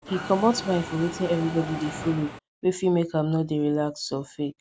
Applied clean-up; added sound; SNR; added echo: none; Mechanisms; 10 dB; none.